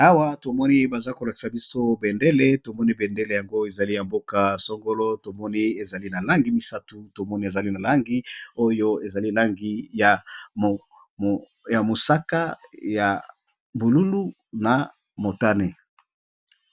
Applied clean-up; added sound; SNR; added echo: none; none; none; none.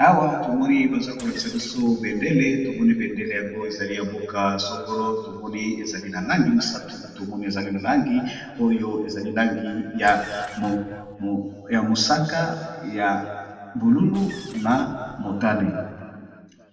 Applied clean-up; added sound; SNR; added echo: neural separator model SepFormer DNS4.